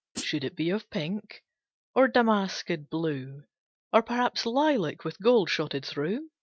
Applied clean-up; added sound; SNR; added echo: neural mask model RNNoise.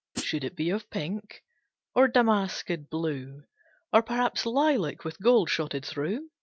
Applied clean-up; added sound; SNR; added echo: none; Hi-hat; 9 dB; none.